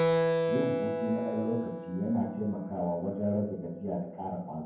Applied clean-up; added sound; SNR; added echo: none; Keyboard (musical); 0 dB; reverberation time 0.9 s.